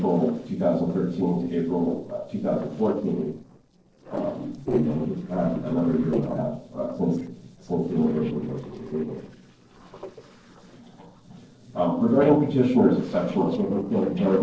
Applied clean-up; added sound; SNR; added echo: neural separator model SepFormer DNS4.